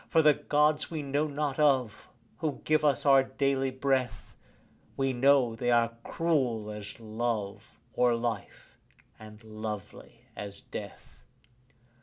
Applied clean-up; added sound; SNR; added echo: none; none; none; none.